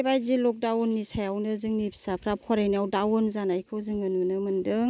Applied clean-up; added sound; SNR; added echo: none; none; none; none.